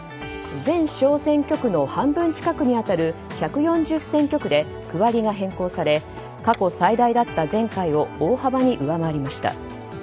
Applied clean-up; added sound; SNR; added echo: none; none; none; none.